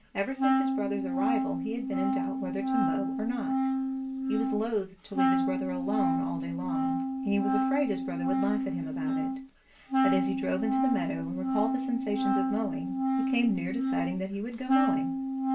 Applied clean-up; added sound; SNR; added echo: none; Wind instrument, woodwind instrument; -5 dB; reverberation time 0.2 s.